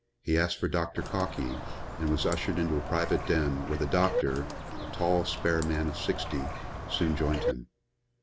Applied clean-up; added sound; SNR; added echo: none; Bird; 5 dB; none.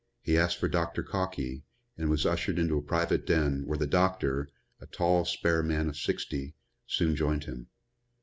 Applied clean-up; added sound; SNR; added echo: none; none; none; none.